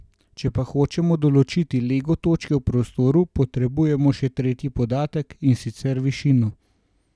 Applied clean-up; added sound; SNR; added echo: none; none; none; none.